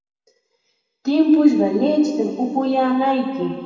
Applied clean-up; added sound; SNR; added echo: none; none; none; reverberation time 2.3 s.